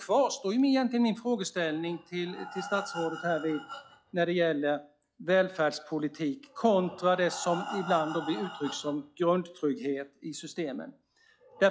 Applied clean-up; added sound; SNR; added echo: classical method log-MMSE.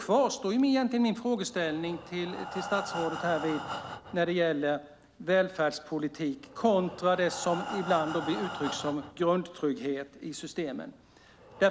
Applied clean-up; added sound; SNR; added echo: none; Breathing; 12 dB; none.